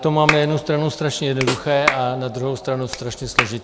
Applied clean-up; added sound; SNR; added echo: none; Snare drum + Clapping; 5 dB; none.